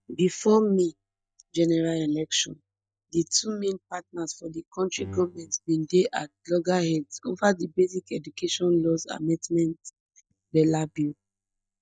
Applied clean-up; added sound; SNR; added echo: neural mask model DeepFilterNet 3.